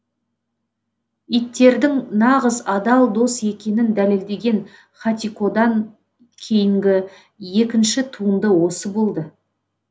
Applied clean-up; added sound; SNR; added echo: none; none; none; none.